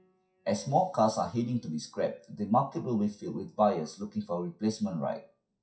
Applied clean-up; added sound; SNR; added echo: classical method WPE with log-MMSE.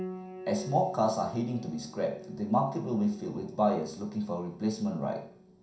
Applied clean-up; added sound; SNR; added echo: none; Piano; 15 dB; reverberation time 0.5 s.